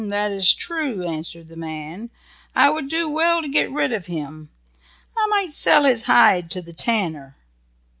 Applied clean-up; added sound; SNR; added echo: none; none; none; none.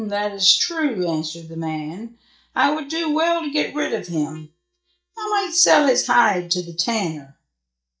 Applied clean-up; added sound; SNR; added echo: neural mask model DeepFilterNet 3.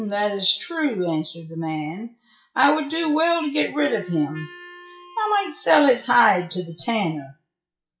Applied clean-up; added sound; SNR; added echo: classical method WPE with log-MMSE.